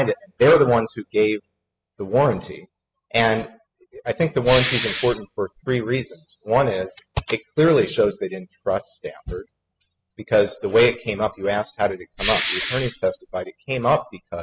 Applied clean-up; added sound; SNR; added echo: classical method spectral subtraction.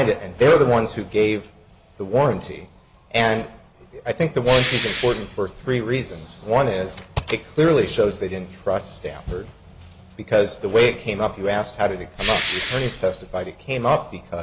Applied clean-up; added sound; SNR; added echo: none; Respiratory sounds; -1 dB; none.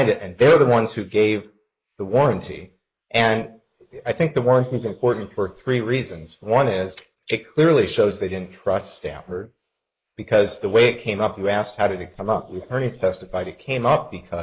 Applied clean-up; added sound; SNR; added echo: neural mask model Resemble Enhance denoiser.